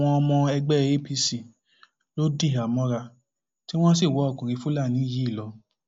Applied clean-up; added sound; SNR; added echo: none; none; none; none.